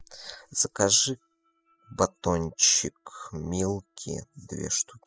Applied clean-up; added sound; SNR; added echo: classical method spectral subtraction.